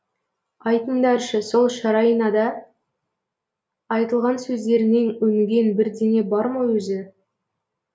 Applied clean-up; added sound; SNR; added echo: none; none; none; none.